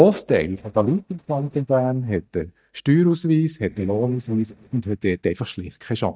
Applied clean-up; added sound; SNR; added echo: neural mask model DeepFilterNet 3.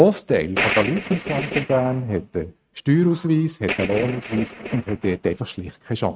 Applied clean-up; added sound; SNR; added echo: neural mask model RNNoise.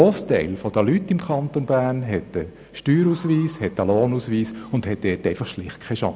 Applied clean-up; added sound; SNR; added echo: none; none; none; none.